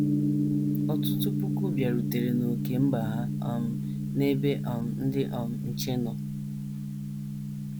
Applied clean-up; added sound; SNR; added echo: none; Gong; -3 dB; none.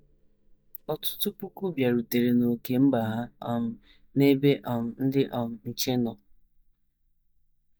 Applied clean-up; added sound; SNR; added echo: neural mask model DeepFilterNet 3.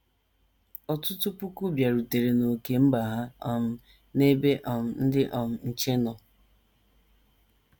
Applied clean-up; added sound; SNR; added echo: none; none; none; none.